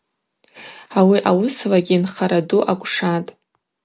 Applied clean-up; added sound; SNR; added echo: none; none; none; none.